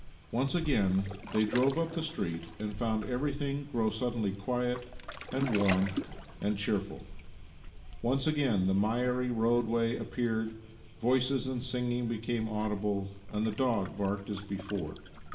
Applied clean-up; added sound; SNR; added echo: none; Waves, surf; 11 dB; reverberation time 0.7 s.